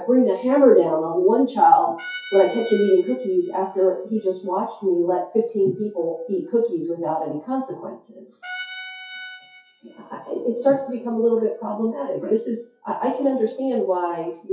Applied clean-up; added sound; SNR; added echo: classical method WPE with log-MMSE.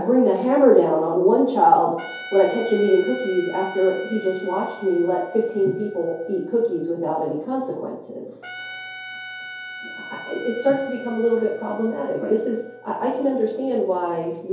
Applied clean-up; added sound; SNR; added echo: none; Trumpet; 18 dB; reverberation time 2.4 s.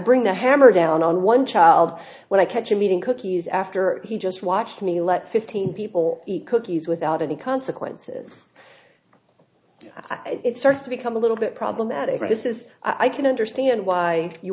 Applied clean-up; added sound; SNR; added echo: none; none; none; none.